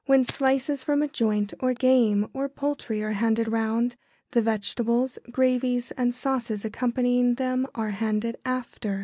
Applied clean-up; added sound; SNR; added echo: none; Fire; 17 dB; none.